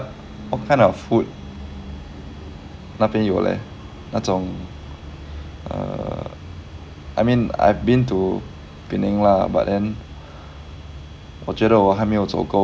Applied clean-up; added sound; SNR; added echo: none; none; none; none.